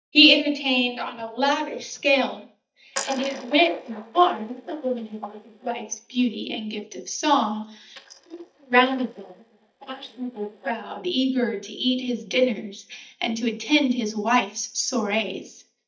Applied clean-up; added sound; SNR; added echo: neural mask model DeepFilterNet 3.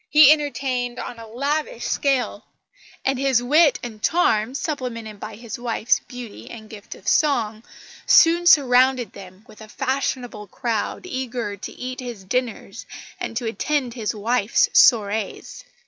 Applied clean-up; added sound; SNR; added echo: none; none; none; none.